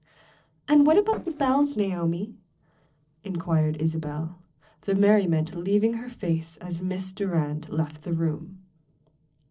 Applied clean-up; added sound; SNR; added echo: neural separator model SepFormer DNS4.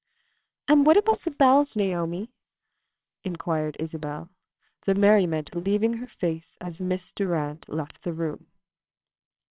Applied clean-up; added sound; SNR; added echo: neural separator model SepFormer WHAMR!.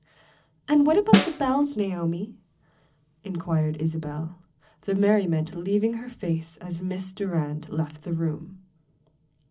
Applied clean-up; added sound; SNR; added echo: none; Snare drum; 0 dB; reverberation time 0.4 s.